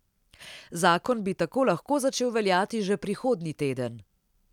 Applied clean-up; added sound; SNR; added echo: none; none; none; none.